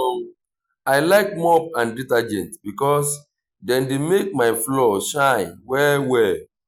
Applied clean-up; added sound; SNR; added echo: none; none; none; none.